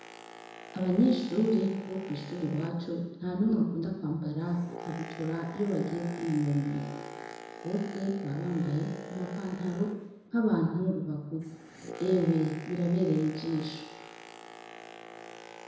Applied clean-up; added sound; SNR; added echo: none; Boat, Water vehicle; 15 dB; reverberation time 1.0 s.